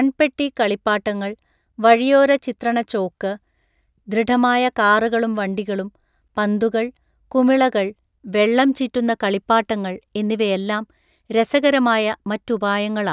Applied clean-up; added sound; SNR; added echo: none; none; none; none.